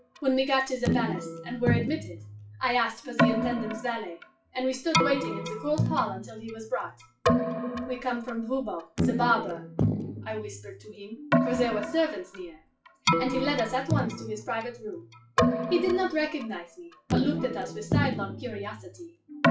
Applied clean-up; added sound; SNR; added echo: classical method WPE with log-MMSE.